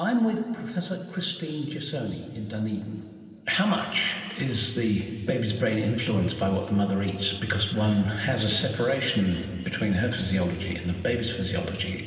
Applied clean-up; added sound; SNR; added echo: none; none; none; reverberation time 2.6 s.